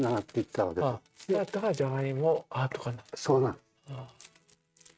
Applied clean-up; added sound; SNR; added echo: neural mask model RNNoise.